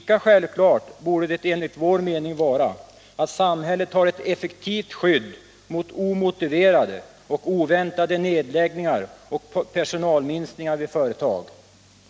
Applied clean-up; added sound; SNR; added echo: none; none; none; none.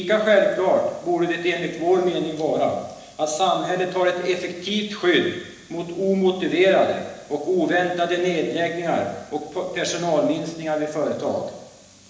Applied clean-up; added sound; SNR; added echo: none; none; none; reverberation time 1.0 s.